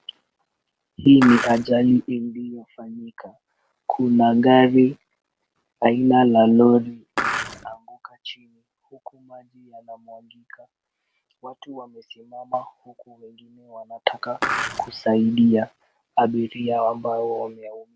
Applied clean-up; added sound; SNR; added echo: none; Skateboard; 4 dB; none.